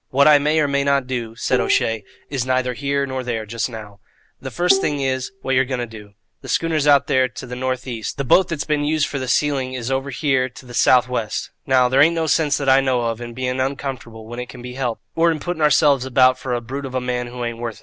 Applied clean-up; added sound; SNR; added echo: none; Bowed string instrument; 9 dB; none.